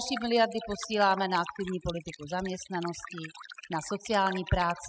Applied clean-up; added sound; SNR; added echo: classical method spectral subtraction.